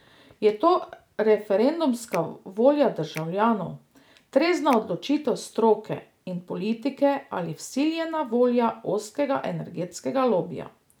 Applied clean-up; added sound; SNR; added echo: none; Finger snapping; 20 dB; none.